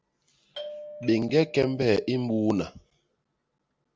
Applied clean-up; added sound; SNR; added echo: none; Doorbell; 16 dB; none.